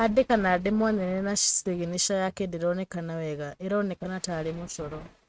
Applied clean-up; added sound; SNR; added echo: neural mask model RNNoise.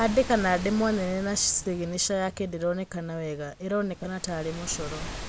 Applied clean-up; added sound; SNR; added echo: none; Waves, surf; 12 dB; none.